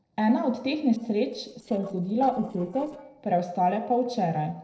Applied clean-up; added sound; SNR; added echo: neural separator model SepFormer DNS4.